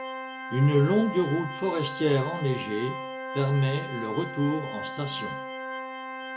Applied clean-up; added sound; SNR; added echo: none; Organ; 8 dB; none.